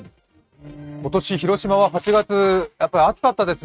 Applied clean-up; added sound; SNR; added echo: neural mask model RNNoise.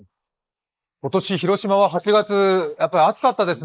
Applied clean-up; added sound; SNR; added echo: neural mask model Resemble Enhance denoiser.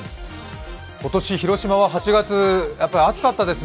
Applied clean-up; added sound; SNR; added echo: none; none; none; none.